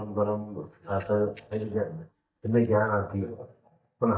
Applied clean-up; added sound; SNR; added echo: neural mask model DeepFilterNet 3.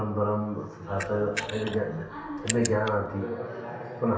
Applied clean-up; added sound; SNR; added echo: none; Camera; 8 dB; reverberation time 0.6 s.